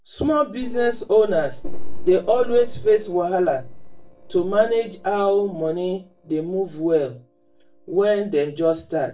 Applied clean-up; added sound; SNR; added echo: neural separator model SepFormer DNS4.